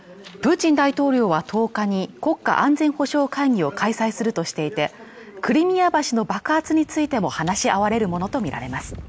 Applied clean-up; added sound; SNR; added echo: none; none; none; none.